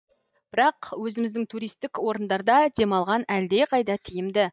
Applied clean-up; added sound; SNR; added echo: neural mask model DeepFilterNet 3.